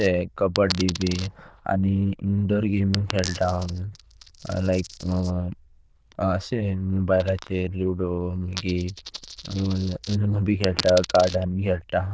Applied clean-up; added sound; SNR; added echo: neural diffusion model UNIVERSE++.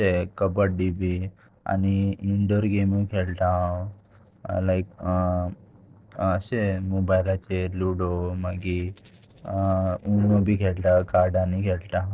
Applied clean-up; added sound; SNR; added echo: neural separator model SepFormer DNS4.